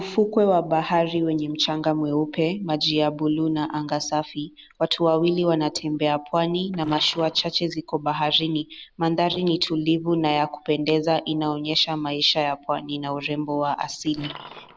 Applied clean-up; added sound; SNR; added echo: neural separator model SepFormer DNS4.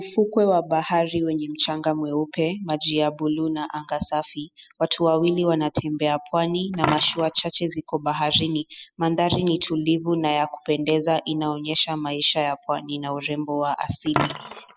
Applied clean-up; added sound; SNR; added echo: classical method spectral subtraction.